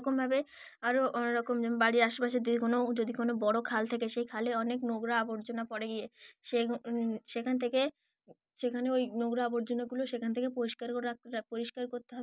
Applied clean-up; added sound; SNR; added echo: none; none; none; none.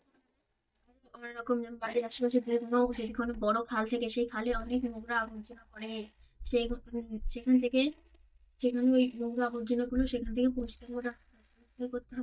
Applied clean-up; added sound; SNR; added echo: neural mask model DeepFilterNet 3.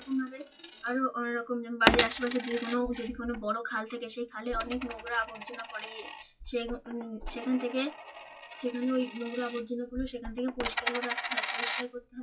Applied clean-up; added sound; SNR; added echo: classical method WPE with log-MMSE.